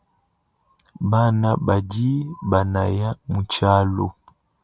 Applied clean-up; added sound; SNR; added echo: none; none; none; none.